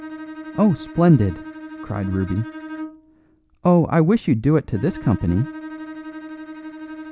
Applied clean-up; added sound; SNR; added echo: none; Bowed string instrument; 14 dB; none.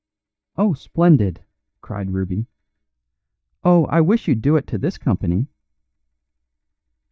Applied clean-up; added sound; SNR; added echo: neural mask model DeepFilterNet 3.